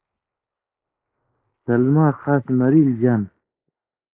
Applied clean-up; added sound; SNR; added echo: neural mask model Resemble Enhance denoiser.